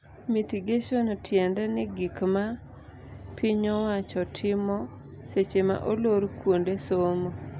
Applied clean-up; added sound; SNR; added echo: none; none; none; none.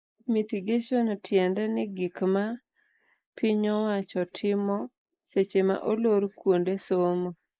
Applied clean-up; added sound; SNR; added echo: neural mask model Resemble Enhance denoiser.